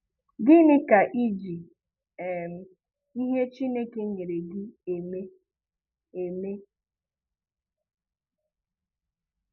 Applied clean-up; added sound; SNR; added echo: none; none; none; none.